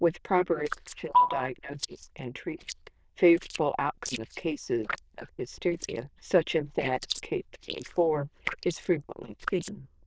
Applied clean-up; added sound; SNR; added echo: neural diffusion model UNIVERSE++.